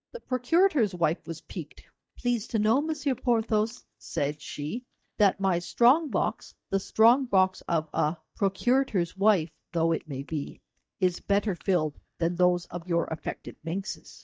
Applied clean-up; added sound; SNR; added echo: neural mask model DeepFilterNet 3.